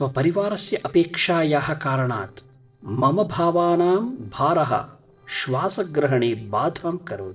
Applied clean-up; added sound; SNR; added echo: neural separator model SepFormer DNS4.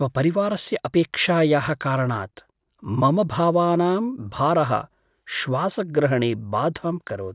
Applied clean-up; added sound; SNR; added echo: none; none; none; none.